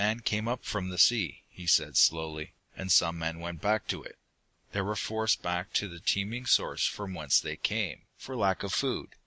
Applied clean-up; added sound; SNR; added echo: none; none; none; none.